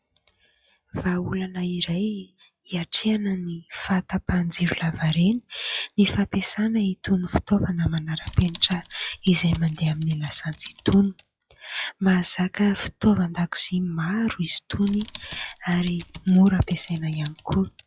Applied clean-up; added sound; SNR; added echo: classical method log-MMSE.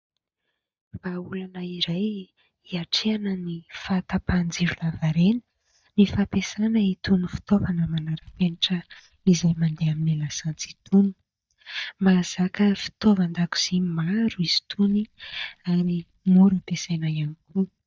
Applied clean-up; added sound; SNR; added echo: neural mask model DeepFilterNet 3.